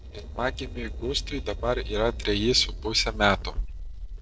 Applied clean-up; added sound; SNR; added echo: neural separator model SepFormer DNS4.